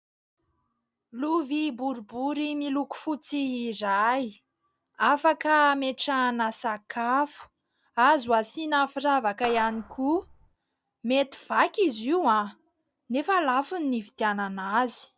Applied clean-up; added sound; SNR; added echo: none; Clapping; 15 dB; none.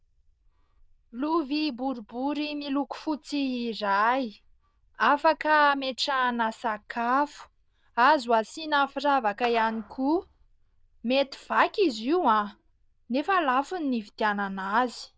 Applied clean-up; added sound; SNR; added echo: neural diffusion model UNIVERSE++.